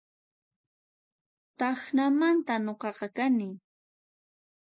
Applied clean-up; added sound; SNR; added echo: none; none; none; none.